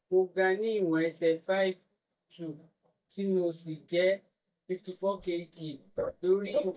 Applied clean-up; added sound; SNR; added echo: neural mask model DeepFilterNet 3.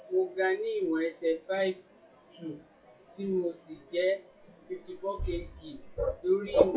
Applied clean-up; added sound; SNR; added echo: classical method WPE with log-MMSE.